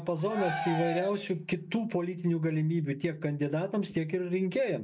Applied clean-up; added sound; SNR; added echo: none; Cheering; 7 dB; none.